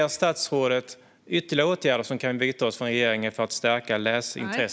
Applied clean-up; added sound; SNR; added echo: none; none; none; none.